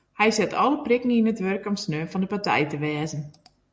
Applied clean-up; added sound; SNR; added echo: none; none; none; none.